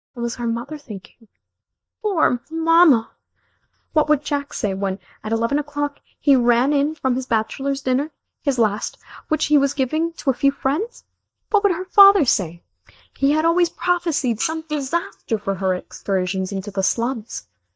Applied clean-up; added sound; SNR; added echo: neural mask model DeepFilterNet 3.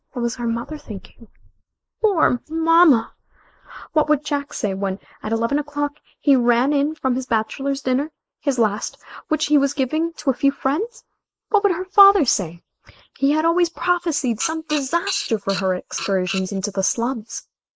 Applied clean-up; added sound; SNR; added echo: neural mask model Resemble Enhance denoiser.